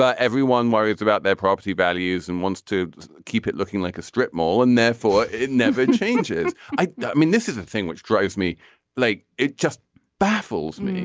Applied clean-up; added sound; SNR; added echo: none; none; none; none.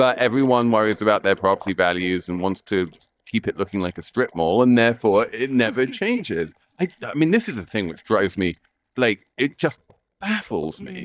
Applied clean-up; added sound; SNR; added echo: neural mask model DeepFilterNet 3.